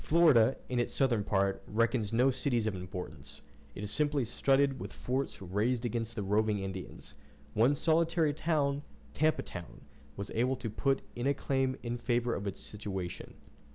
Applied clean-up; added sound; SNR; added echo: none; none; none; none.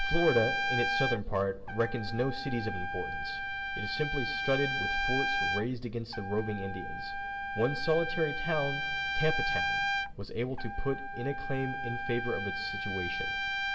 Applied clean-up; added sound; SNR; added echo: none; Trumpet; 2 dB; reverberation time 2.2 s.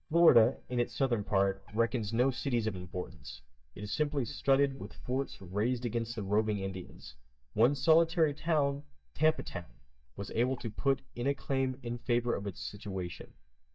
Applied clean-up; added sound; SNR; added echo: neural mask model DeepFilterNet 3.